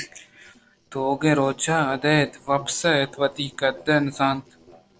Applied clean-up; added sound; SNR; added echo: neural separator model SepFormer DNS4.